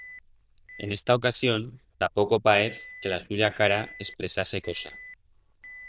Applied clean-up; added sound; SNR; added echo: neural diffusion model UNIVERSE++.